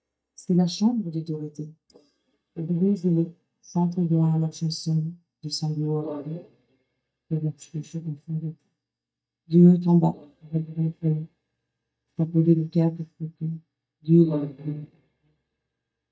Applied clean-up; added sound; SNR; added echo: neural mask model DeepFilterNet 3.